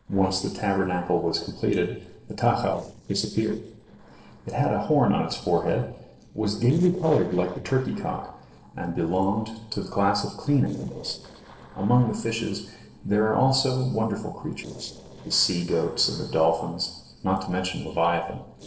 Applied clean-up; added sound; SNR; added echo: neural separator model SepFormer DNS4.